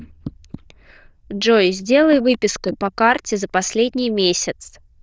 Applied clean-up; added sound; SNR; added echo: neural diffusion model UNIVERSE++.